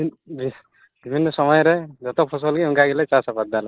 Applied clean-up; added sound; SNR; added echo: neural mask model Resemble Enhance denoiser.